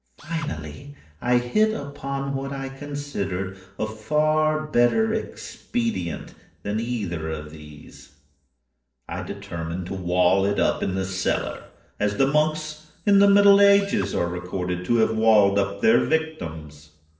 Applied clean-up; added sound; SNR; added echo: neural separator model SepFormer DNS4.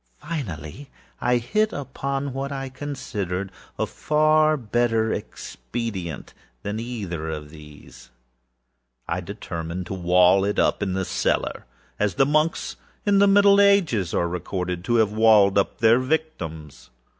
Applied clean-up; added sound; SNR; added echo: none; none; none; none.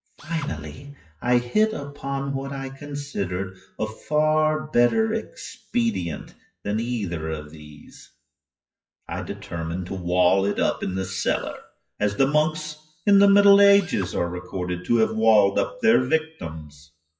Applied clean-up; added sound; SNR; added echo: classical method WPE with log-MMSE.